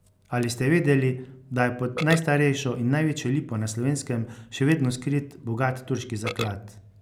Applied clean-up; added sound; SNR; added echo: none; Burping, eructation; 16 dB; none.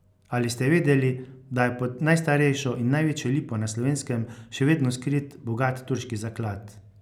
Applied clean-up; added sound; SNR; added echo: none; none; none; none.